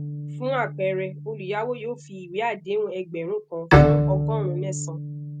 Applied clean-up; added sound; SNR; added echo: none; Bowed string instrument; -4 dB; none.